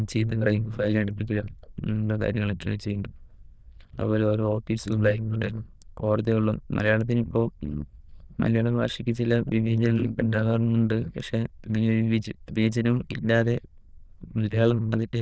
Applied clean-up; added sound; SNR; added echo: neural diffusion model UNIVERSE++.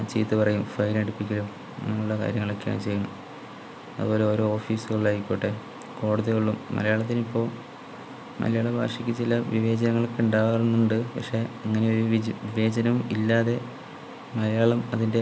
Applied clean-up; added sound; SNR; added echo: none; none; none; none.